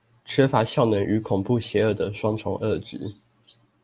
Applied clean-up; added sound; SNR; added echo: none; none; none; none.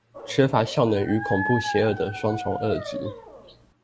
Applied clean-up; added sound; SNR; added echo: none; Dog; 8 dB; none.